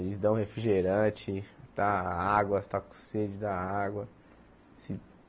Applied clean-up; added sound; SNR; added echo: none; none; none; none.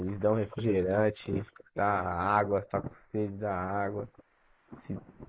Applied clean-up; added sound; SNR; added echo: neural mask model Resemble Enhance denoiser.